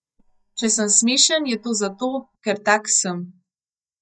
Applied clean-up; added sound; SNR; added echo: neural mask model DeepFilterNet 3.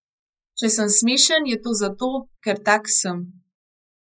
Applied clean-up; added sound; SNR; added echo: neural mask model Resemble Enhance denoiser.